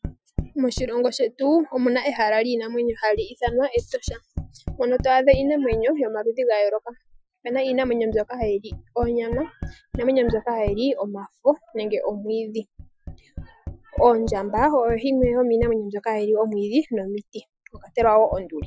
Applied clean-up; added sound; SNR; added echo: classical method Wiener filter.